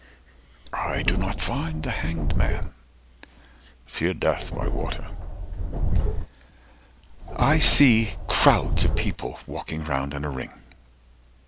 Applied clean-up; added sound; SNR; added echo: none; Subway, metro, underground; -3 dB; none.